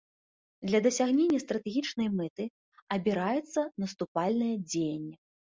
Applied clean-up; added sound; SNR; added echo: none; none; none; none.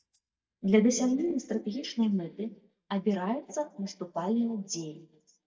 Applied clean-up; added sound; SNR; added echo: neural mask model DeepFilterNet 3.